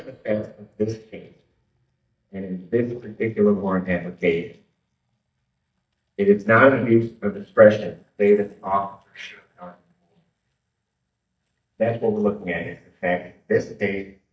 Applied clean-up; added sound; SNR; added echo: neural mask model DeepFilterNet 3.